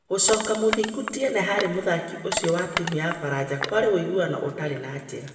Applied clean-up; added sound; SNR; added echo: none; Crushing; 8 dB; reverberation time 1.8 s.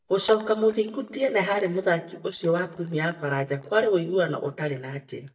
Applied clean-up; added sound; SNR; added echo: neural mask model DeepFilterNet 3.